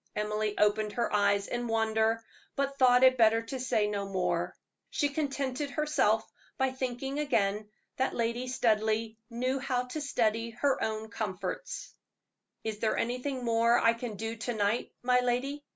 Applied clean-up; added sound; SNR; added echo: none; none; none; none.